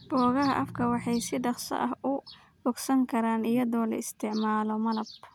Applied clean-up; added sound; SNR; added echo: none; none; none; none.